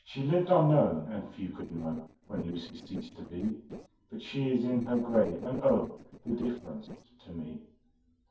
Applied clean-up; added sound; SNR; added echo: neural separator model SepFormer DNS4.